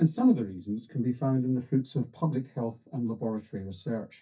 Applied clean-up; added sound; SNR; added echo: neural mask model DeepFilterNet 3.